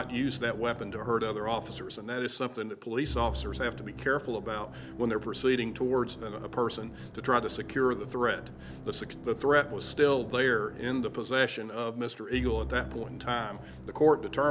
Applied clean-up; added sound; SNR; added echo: none; Musical instrument; 12 dB; none.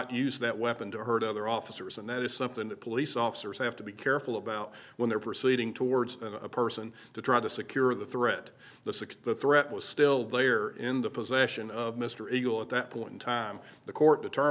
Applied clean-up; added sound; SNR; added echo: none; none; none; none.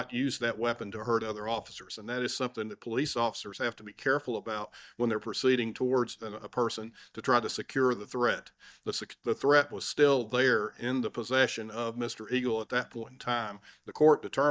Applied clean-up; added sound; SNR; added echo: neural mask model DeepFilterNet 3.